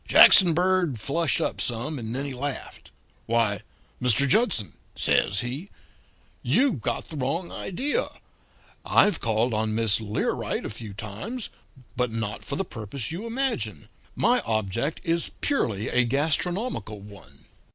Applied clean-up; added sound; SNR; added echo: none; none; none; none.